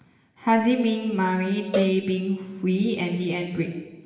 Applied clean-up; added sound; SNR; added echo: none; Cowbell; 10 dB; reverberation time 1.3 s.